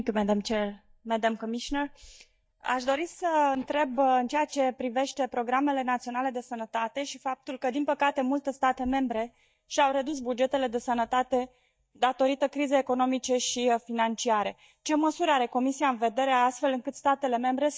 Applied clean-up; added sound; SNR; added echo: neural mask model DeepFilterNet 3.